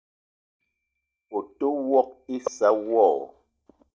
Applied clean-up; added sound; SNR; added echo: neural mask model DeepFilterNet 3.